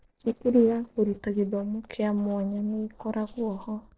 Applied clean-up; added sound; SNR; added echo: neural separator model SepFormer DNS4.